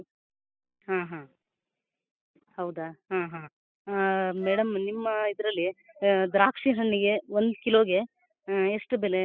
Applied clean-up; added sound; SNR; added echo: classical method spectral subtraction.